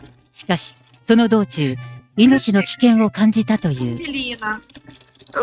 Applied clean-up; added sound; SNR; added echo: neural mask model RNNoise.